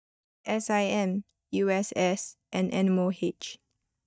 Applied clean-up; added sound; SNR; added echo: neural mask model DeepFilterNet 3.